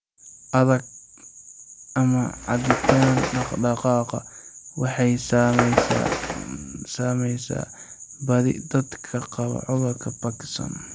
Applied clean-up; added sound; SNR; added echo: none; Bird; 3 dB; none.